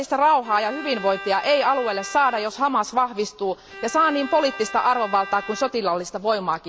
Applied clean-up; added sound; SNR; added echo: none; Bowed string instrument; 15 dB; none.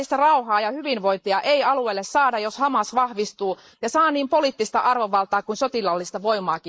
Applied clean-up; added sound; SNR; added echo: neural mask model Resemble Enhance denoiser.